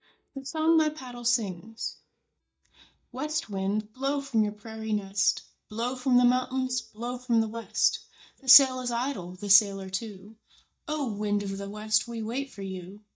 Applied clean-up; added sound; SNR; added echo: neural mask model DeepFilterNet 3.